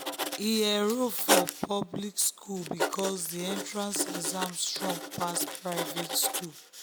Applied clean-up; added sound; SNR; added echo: none; Writing; 2 dB; none.